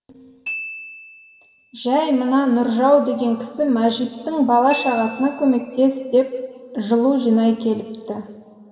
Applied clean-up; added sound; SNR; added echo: none; Glockenspiel; 18 dB; reverberation time 1.6 s.